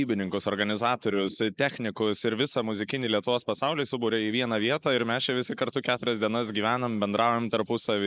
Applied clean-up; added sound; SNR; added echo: neural mask model Resemble Enhance denoiser.